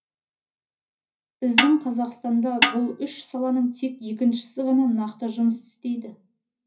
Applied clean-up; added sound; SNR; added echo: none; Snare drum; -1 dB; reverberation time 0.4 s.